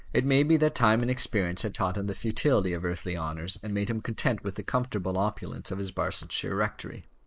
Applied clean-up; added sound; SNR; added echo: neural mask model Resemble Enhance denoiser.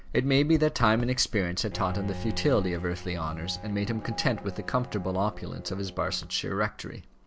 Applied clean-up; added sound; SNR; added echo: none; Bowed string instrument; 15 dB; none.